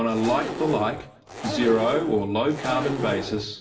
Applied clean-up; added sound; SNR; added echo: none; Zipper (clothing); 7 dB; reverberation time 0.6 s.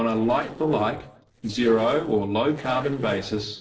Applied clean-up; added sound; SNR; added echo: neural separator model SepFormer DNS4.